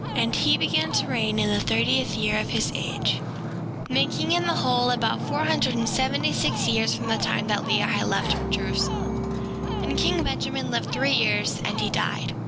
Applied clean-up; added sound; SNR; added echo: none; Bowed string instrument + Ocean; 2 dB; none.